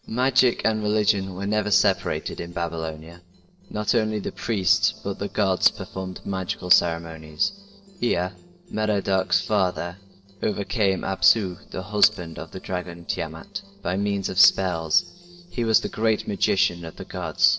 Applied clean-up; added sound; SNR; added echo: neural separator model SepFormer DNS4.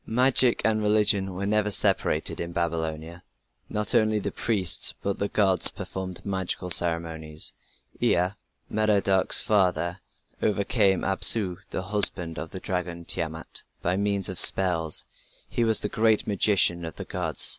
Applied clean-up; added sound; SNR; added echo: none; none; none; none.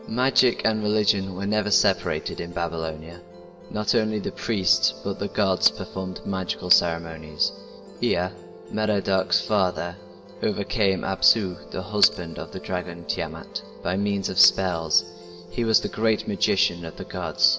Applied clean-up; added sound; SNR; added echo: none; Musical instrument; 17 dB; reverberation time 1.7 s.